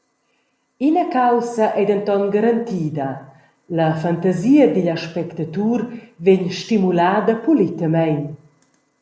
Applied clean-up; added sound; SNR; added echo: none; none; none; none.